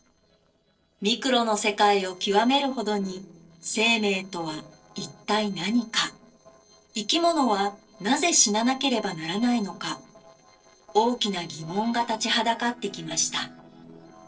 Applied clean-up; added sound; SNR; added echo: neural separator model SepFormer DNS4.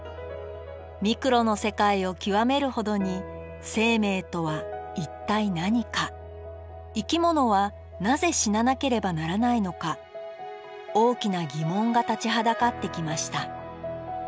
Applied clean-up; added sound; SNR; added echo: none; none; none; none.